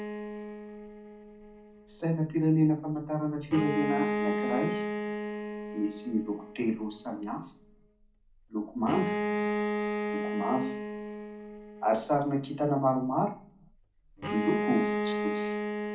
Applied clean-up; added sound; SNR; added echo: none; Bowed string instrument; 3 dB; reverberation time 0.3 s.